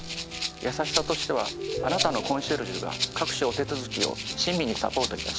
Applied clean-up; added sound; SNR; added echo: none; Rattle (instrument); 5 dB; none.